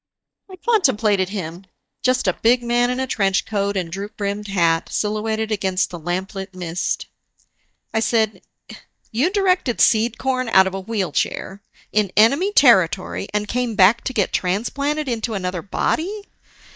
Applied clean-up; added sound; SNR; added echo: neural mask model DeepFilterNet 3.